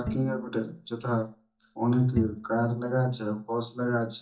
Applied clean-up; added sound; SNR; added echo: neural mask model DeepFilterNet 3.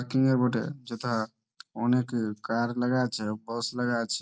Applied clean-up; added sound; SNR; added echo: none; none; none; none.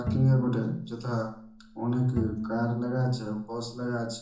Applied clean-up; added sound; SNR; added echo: none; Bowed string instrument; 8 dB; reverberation time 0.6 s.